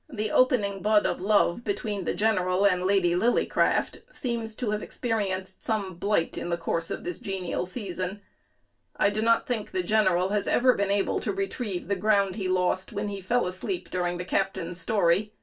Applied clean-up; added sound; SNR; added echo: none; none; none; reverberation time 0.2 s.